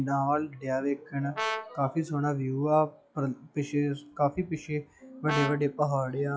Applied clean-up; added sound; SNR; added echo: classical method log-MMSE.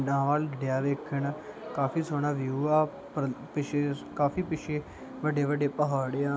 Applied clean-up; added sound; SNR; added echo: none; none; none; none.